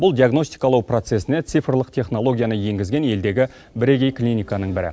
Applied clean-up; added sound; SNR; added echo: none; none; none; none.